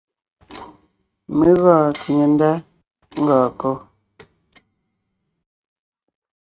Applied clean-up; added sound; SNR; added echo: neural mask model RNNoise.